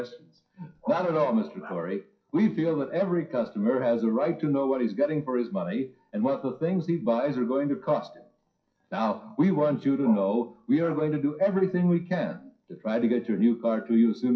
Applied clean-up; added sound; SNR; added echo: classical method WPE with log-MMSE.